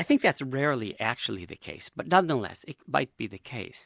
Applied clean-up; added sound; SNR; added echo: none; none; none; none.